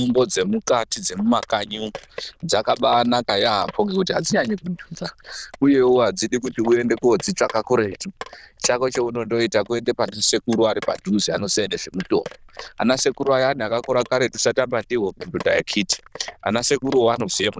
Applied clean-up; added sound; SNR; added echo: neural diffusion model UNIVERSE++.